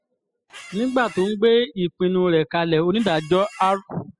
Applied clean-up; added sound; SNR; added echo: classical method spectral subtraction.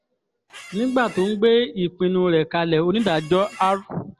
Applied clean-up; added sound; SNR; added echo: none; Squeak; 19 dB; none.